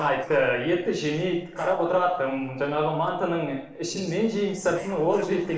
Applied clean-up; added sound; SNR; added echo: neural separator model SepFormer DNS4.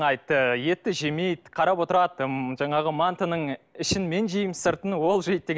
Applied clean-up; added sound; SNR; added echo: none; none; none; none.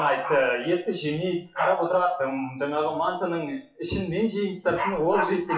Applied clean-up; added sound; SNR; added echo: classical method WPE with log-MMSE.